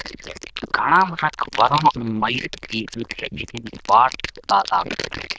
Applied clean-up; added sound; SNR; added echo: neural diffusion model UNIVERSE++.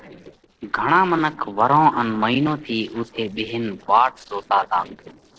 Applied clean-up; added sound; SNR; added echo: neural separator model SepFormer DNS4.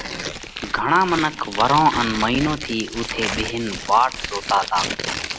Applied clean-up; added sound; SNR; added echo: none; Tearing; 7 dB; none.